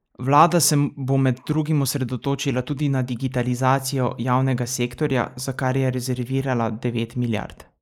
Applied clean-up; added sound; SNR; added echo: neural mask model Resemble Enhance denoiser.